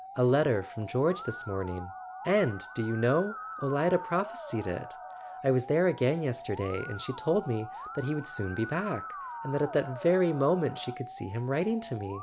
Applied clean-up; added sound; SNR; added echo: none; Musical instrument; 12 dB; none.